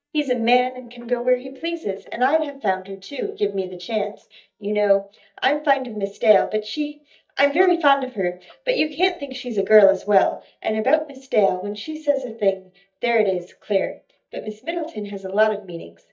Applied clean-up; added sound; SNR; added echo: neural mask model DeepFilterNet 3.